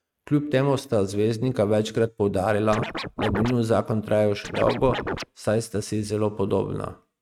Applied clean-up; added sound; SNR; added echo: neural mask model RNNoise.